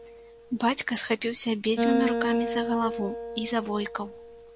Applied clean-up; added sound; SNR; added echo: none; Acoustic guitar; 4 dB; none.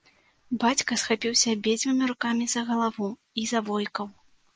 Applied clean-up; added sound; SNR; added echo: neural mask model Resemble Enhance denoiser.